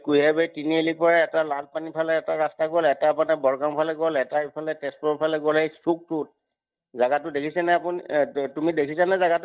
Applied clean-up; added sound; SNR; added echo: neural mask model DeepFilterNet 3.